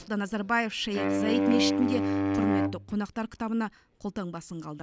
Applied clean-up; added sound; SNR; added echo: none; Wind instrument, woodwind instrument; -3 dB; none.